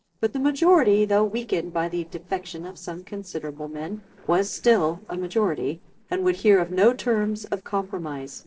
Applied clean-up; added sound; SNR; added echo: neural separator model SepFormer DNS4.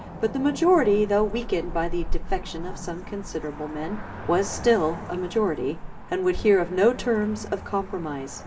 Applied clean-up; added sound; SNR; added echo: none; Cricket / Motor vehicle (road); 8 dB; reverberation time 1.9 s.